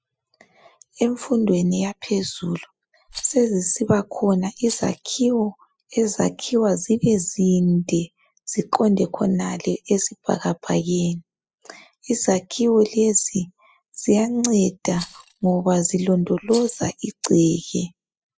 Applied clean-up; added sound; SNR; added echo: classical method spectral subtraction.